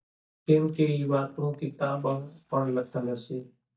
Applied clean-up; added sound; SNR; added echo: neural mask model DeepFilterNet 3.